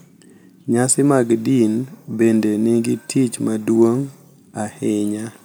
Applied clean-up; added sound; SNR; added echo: none; none; none; none.